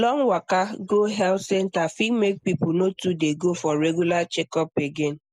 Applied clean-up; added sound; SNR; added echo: neural mask model Resemble Enhance denoiser.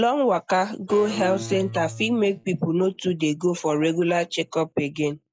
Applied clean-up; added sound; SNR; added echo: classical method log-MMSE.